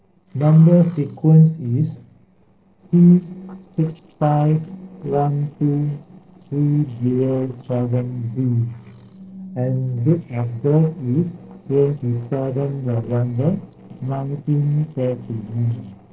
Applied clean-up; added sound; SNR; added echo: neural separator model SepFormer DNS4.